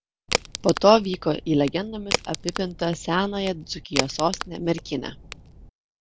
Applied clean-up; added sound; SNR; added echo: none; Crack; 8 dB; none.